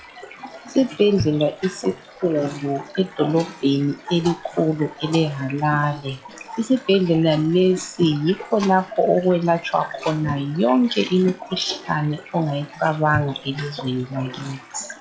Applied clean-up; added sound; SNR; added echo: classical method log-MMSE.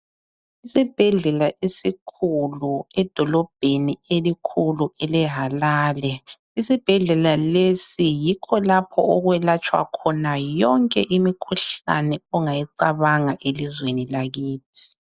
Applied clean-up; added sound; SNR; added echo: none; none; none; none.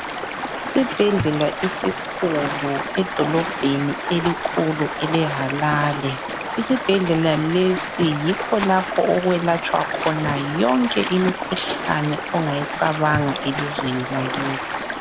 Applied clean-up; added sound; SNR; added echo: none; Stream; 5 dB; none.